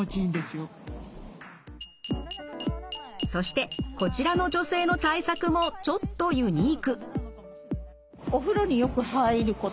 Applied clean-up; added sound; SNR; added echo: none; Glass; 15 dB; none.